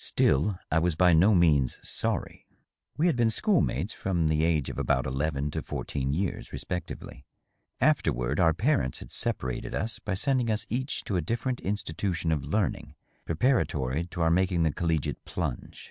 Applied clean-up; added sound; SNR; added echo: none; none; none; none.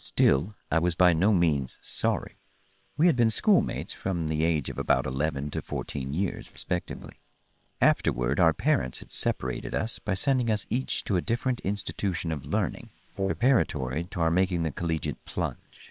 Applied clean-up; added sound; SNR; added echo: neural separator model SepFormer WHAM!.